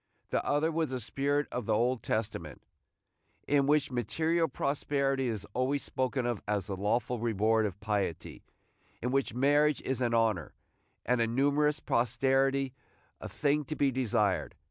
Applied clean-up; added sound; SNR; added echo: none; none; none; none.